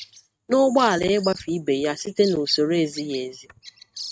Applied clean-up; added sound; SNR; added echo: neural mask model RNNoise.